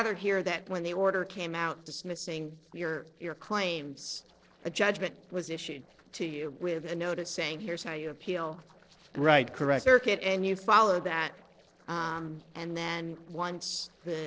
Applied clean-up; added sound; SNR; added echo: neural separator model SepFormer DNS4.